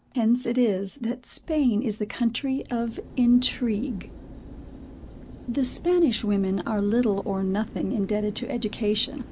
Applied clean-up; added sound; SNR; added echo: none; Mechanical fan; 17 dB; none.